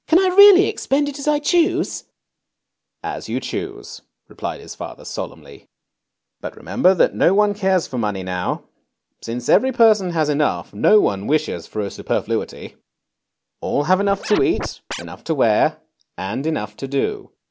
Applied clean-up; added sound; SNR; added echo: none; Scratching (performance technique); 10 dB; none.